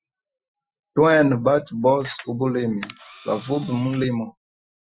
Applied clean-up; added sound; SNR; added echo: classical method Wiener filter.